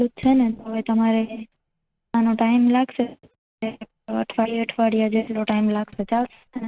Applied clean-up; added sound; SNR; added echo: neural mask model RNNoise.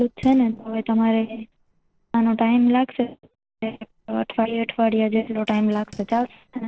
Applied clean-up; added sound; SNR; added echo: neural separator model SepFormer DNS4.